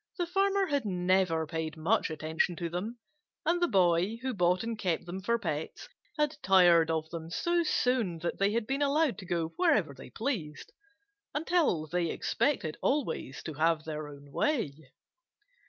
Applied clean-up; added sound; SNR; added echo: none; none; none; none.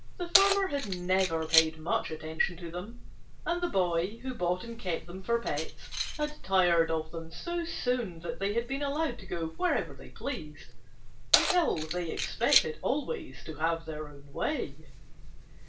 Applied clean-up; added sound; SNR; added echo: none; Keys jangling; 3 dB; reverberation time 0.3 s.